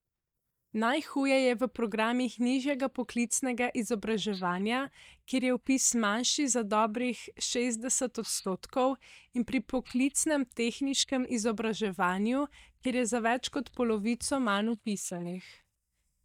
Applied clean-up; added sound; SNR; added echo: neural mask model DeepFilterNet 3.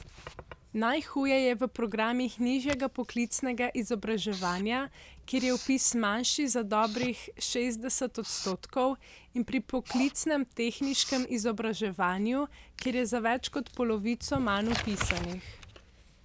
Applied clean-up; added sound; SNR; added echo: none; Writing + Bark; 14 dB; none.